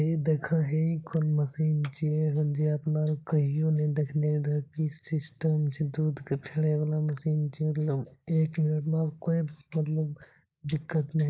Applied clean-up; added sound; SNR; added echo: neural mask model Resemble Enhance denoiser.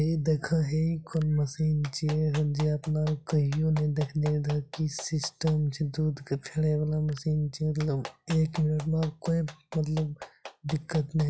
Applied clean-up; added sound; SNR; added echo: classical method log-MMSE.